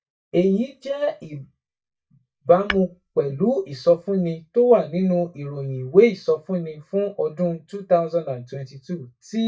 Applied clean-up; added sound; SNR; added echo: neural mask model DeepFilterNet 3.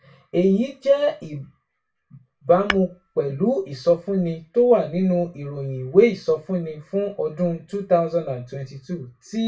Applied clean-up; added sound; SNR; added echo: none; Tap / Hammer; 10 dB; reverberation time 0.2 s.